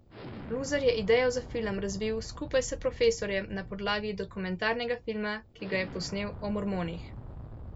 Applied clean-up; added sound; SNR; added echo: none; Explosion; 12 dB; none.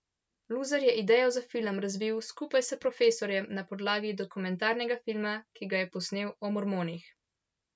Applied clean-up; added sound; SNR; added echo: none; none; none; none.